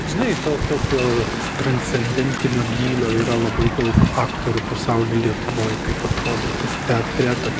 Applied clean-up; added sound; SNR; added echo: none; Wind; 1 dB; none.